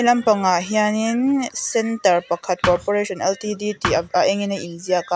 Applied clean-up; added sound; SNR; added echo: none; Thump, thud; 6 dB; none.